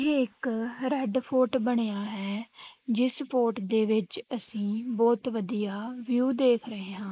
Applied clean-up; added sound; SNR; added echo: neural mask model Resemble Enhance denoiser.